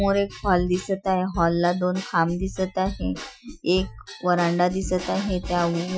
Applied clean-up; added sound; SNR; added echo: classical method Wiener filter.